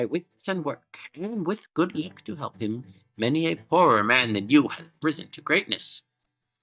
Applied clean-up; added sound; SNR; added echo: neural mask model DeepFilterNet 3.